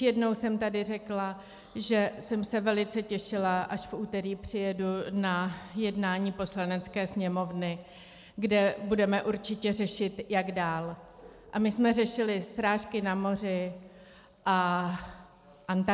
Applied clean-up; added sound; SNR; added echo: none; none; none; none.